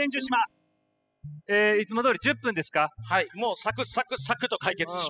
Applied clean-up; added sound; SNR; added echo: classical method spectral subtraction.